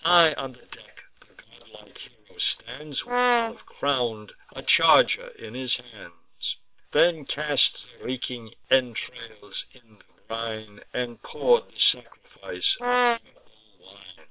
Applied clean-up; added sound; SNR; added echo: neural separator model SepFormer WHAM!.